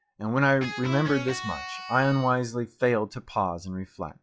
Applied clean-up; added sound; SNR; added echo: classical method log-MMSE.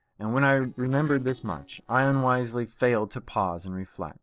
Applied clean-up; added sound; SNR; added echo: neural separator model SepFormer DNS4.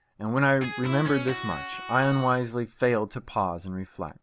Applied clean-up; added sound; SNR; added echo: none; Electric guitar; 9 dB; none.